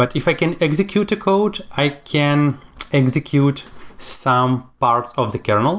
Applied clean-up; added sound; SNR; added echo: none; none; none; none.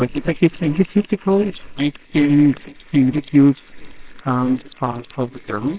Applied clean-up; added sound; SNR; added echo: neural separator model SepFormer WHAMR!.